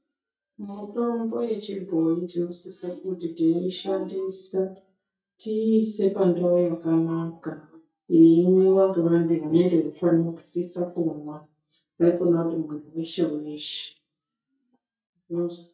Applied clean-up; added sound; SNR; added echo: neural mask model DeepFilterNet 3.